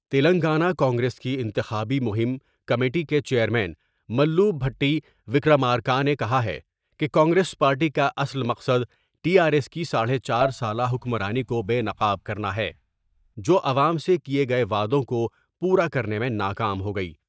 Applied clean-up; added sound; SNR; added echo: neural mask model DeepFilterNet 3.